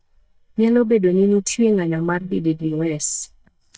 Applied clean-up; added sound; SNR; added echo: neural mask model DeepFilterNet 3.